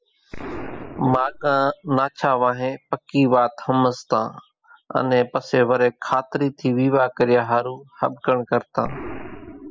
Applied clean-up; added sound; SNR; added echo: classical method spectral subtraction.